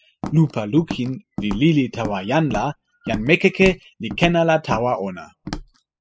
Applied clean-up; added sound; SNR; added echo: classical method spectral subtraction.